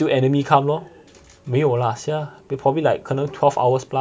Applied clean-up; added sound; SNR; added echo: none; none; none; none.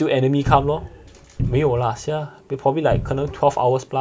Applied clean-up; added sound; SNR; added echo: none; Cupboard open or close; 7 dB; none.